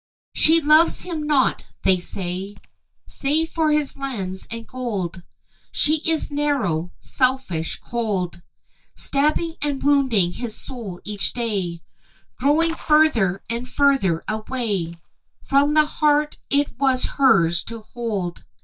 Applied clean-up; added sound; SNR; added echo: neural mask model DeepFilterNet 3.